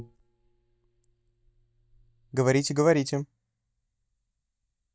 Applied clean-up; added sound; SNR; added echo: neural mask model DeepFilterNet 3.